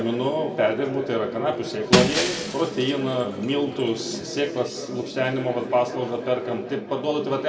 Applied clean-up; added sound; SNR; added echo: none; Shatter; 4 dB; reverberation time 1.5 s.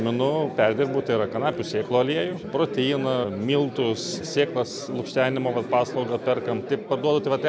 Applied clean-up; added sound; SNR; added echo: none; none; none; none.